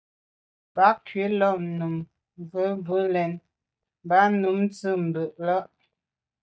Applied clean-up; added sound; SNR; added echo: neural mask model DeepFilterNet 3.